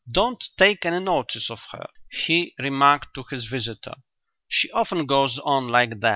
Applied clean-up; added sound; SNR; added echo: none; none; none; none.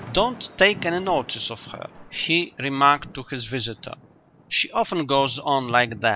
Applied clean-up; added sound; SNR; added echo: none; Thunder / Rain; 20 dB; none.